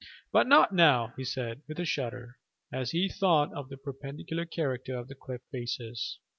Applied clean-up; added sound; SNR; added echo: none; none; none; none.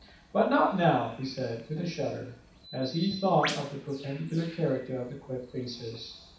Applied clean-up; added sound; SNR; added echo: none; Bird; 14 dB; reverberation time 0.7 s.